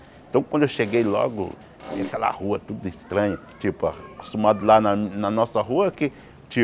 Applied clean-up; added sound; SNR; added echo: none; Fart; 13 dB; none.